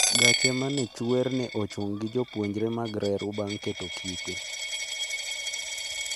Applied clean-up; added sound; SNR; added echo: none; Coin (dropping); 0 dB; none.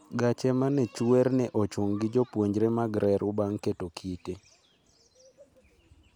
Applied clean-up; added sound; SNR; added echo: none; none; none; none.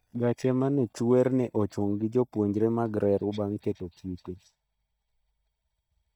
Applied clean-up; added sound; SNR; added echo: neural mask model DeepFilterNet 3.